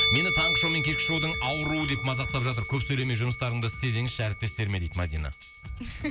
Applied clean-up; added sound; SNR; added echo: none; Musical instrument; 1 dB; none.